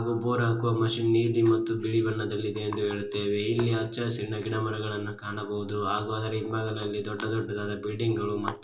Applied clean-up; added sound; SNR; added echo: none; none; none; reverberation time 0.2 s.